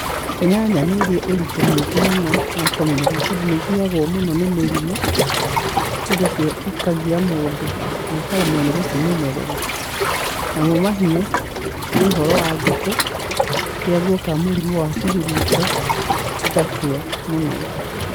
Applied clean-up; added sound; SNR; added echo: none; Waves, surf; 1 dB; none.